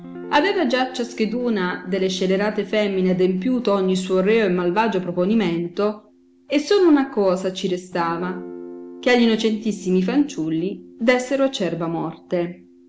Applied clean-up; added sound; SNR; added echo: none; Guitar; 19 dB; none.